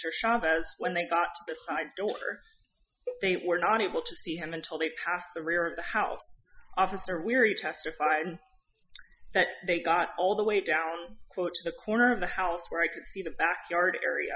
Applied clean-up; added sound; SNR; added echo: classical method Wiener filter.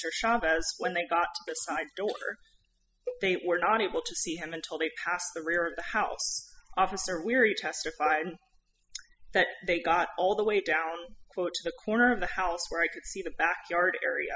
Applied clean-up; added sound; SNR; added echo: classical method spectral subtraction.